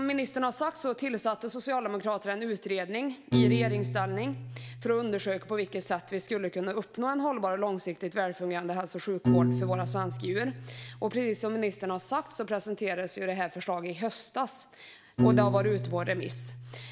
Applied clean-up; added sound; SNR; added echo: none; Piano; 3 dB; none.